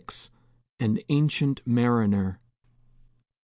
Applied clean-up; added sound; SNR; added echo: none; none; none; none.